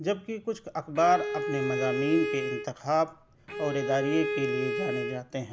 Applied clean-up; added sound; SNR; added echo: none; Bowed string instrument; 3 dB; none.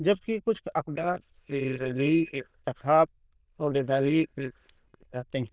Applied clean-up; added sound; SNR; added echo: neural diffusion model UNIVERSE++.